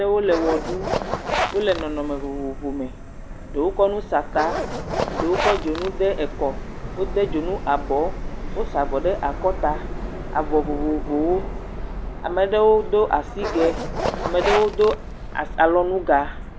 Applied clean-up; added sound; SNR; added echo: none; Zipper (clothing) + Subway, metro, underground; 5 dB; none.